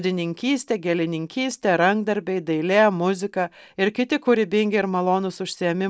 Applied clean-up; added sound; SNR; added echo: none; none; none; none.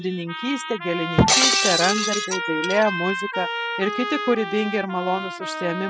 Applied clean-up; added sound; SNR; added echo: classical method spectral subtraction.